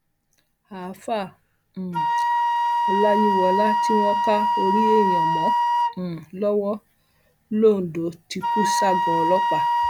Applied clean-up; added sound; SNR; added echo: none; Wind instrument, woodwind instrument; -2 dB; none.